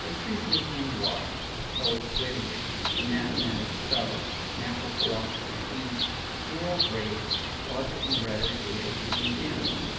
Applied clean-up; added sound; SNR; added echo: none; Bird; -4 dB; reverberation time 0.8 s.